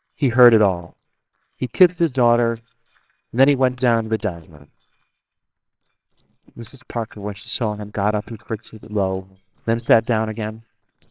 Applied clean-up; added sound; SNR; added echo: neural separator model SepFormer WHAMR!.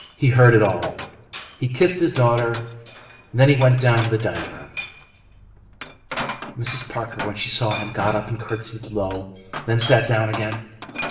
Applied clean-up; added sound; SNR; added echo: none; Glass; 13 dB; reverberation time 0.9 s.